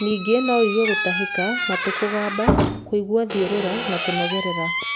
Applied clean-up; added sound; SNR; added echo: none; Squeak / Slam; 1 dB; none.